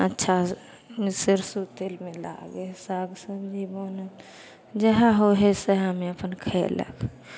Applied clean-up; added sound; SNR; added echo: none; none; none; none.